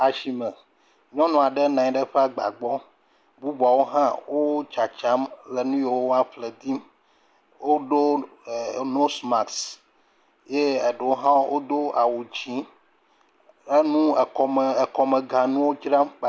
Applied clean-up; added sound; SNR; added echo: none; none; none; none.